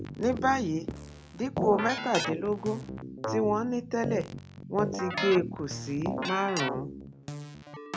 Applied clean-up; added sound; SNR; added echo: none; Keyboard (musical); 5 dB; none.